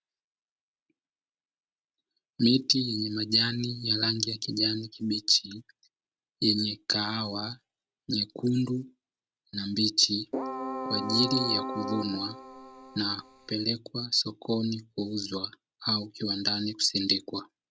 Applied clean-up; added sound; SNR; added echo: none; Keyboard (musical); 6 dB; none.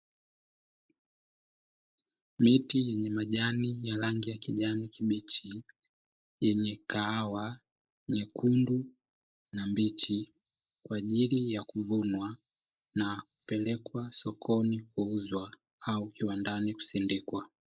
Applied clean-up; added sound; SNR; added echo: neural mask model Resemble Enhance denoiser.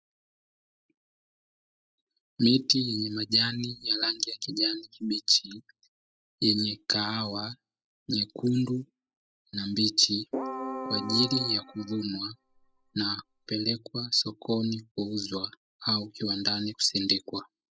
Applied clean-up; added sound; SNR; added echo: classical method spectral subtraction.